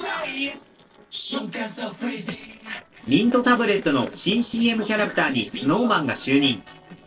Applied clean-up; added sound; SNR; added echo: neural separator model SepFormer DNS4.